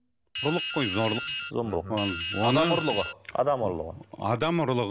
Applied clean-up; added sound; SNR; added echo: none; Drip; 7 dB; none.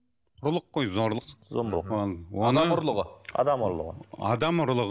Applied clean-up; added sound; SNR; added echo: none; none; none; none.